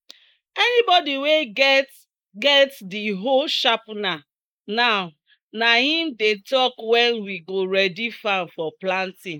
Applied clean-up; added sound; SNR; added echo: neural mask model Resemble Enhance denoiser.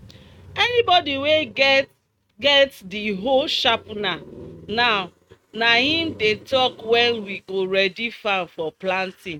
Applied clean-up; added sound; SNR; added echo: neural mask model RNNoise.